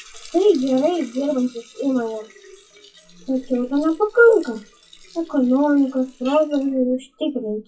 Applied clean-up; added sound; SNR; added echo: classical method WPE with log-MMSE.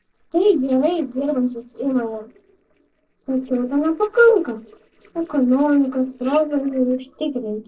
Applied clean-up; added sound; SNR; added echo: neural separator model SepFormer DNS4.